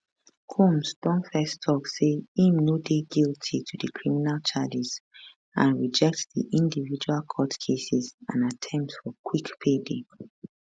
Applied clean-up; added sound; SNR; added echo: none; none; none; none.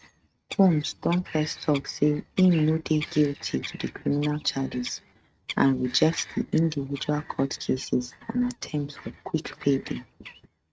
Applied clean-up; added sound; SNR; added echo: neural mask model RNNoise.